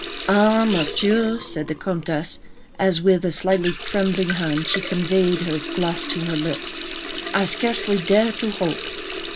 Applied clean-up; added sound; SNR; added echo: none; Water tap, faucet; 7 dB; none.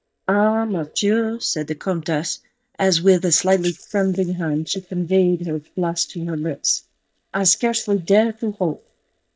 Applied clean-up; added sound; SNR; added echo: neural mask model DeepFilterNet 3.